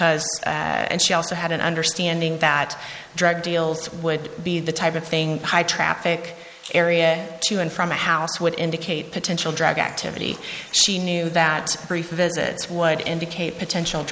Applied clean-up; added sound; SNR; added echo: neural mask model Resemble Enhance denoiser.